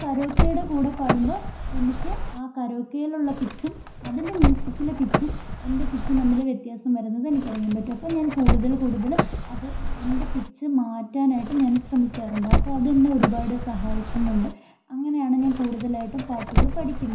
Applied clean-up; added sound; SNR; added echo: none; Car; 1 dB; reverberation time 0.5 s.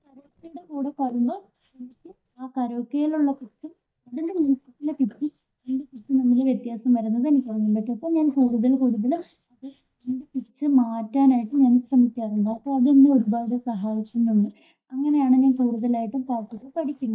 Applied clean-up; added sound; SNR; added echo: neural mask model DeepFilterNet 3.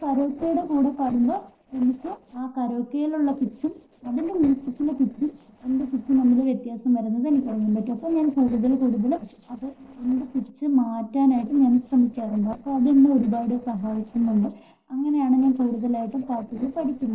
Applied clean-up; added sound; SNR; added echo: neural separator model SepFormer DNS4.